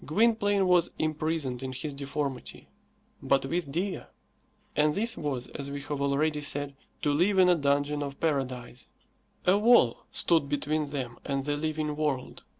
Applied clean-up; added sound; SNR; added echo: none; none; none; none.